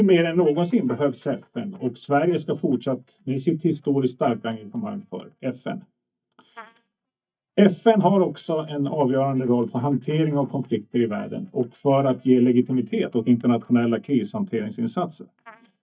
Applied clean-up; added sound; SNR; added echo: neural mask model DeepFilterNet 3.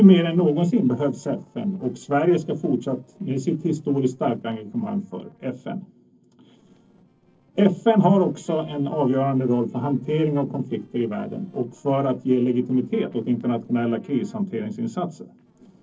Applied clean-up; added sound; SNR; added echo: neural separator model SepFormer DNS4.